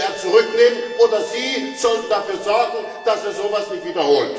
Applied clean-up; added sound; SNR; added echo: none; Brass instrument; 19 dB; reverberation time 1.3 s.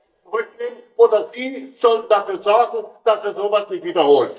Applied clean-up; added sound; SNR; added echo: neural mask model DeepFilterNet 3.